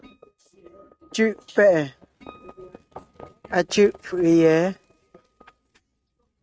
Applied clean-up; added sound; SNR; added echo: neural mask model RNNoise.